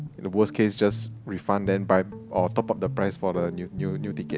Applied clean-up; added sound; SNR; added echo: none; Guitar; 10 dB; none.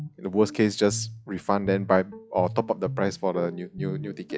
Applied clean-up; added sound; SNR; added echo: classical method log-MMSE.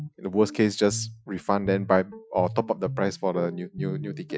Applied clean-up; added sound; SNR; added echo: classical method Wiener filter.